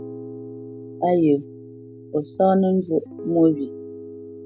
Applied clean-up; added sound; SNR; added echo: none; Piano; 14 dB; none.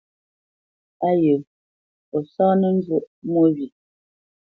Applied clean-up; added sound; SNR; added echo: none; none; none; none.